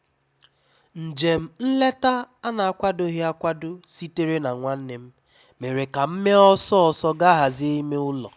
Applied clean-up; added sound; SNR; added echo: none; none; none; none.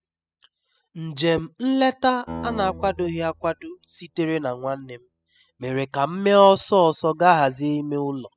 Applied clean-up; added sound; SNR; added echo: classical method spectral subtraction.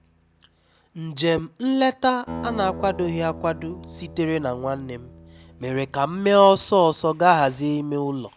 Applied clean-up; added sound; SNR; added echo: none; Acoustic guitar; 17 dB; none.